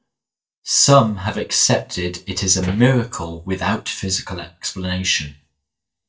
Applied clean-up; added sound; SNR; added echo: neural mask model DeepFilterNet 3.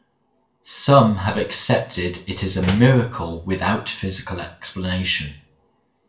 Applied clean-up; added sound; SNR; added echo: none; Slam; 11 dB; reverberation time 0.3 s.